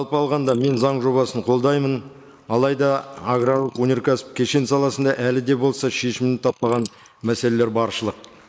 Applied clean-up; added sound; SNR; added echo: neural mask model Resemble Enhance denoiser.